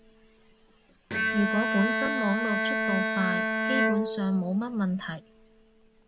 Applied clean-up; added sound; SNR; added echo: none; Bowed string instrument; 0 dB; none.